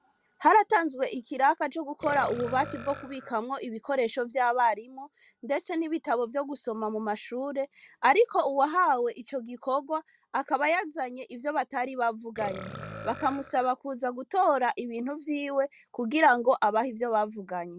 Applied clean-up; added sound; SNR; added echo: none; Burping, eructation; 15 dB; none.